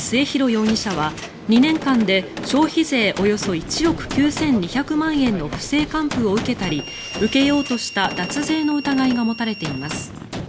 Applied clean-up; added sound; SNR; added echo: none; Harmonica + Gunshot, gunfire; 11 dB; none.